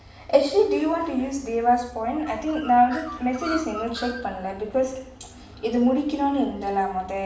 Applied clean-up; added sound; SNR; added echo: none; Bird; 17 dB; reverberation time 0.6 s.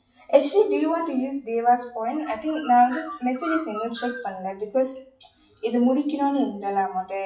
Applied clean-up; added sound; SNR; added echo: classical method WPE with log-MMSE.